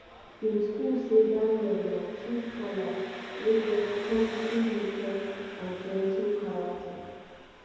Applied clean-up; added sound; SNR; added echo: none; Engine; 15 dB; reverberation time 2.2 s.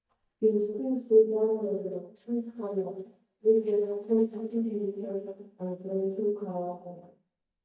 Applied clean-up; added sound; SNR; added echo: neural mask model DeepFilterNet 3.